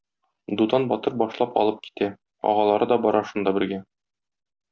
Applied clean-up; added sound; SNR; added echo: none; none; none; none.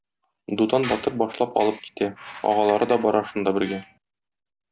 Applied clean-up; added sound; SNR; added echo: none; Squeak; 16 dB; none.